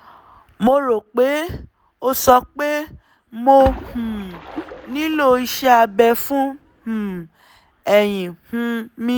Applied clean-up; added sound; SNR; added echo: none; Splash, splatter; 15 dB; none.